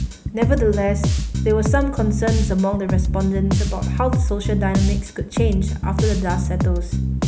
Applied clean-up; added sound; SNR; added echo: none; Bass guitar; -3 dB; none.